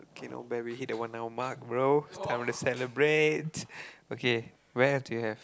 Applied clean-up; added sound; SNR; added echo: none; none; none; none.